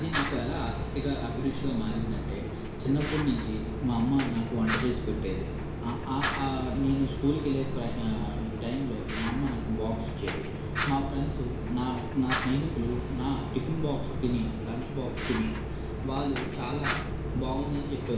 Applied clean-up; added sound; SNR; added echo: none; Fire; 1 dB; reverberation time 0.7 s.